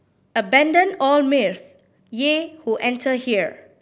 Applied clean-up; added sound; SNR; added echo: none; none; none; none.